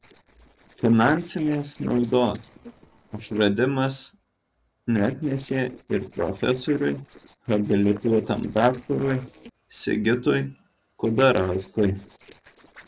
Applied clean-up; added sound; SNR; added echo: neural separator model SepFormer DNS4.